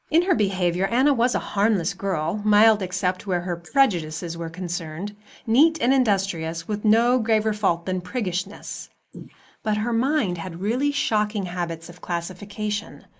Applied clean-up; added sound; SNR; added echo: neural mask model Resemble Enhance denoiser.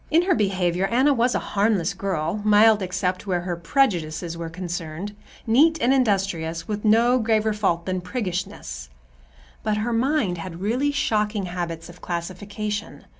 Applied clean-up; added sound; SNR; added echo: none; none; none; none.